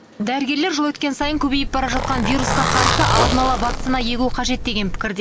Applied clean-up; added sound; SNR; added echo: none; Zipper (clothing); 0 dB; none.